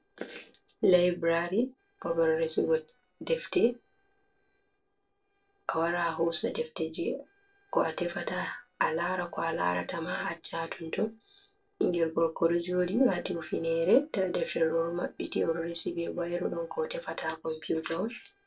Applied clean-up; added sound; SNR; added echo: neural separator model SepFormer DNS4.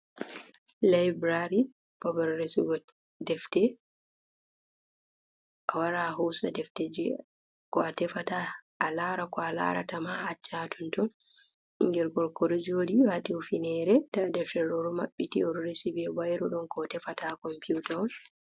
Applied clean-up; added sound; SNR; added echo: none; none; none; none.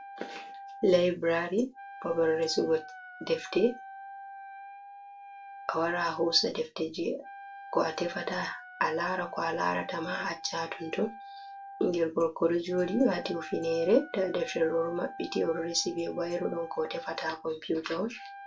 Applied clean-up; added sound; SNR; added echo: none; Wind instrument, woodwind instrument; 15 dB; reverberation time 0.2 s.